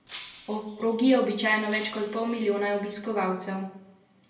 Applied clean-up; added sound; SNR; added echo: none; Shatter; 14 dB; reverberation time 0.6 s.